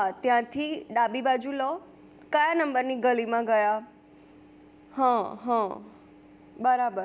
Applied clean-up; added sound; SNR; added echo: none; none; none; none.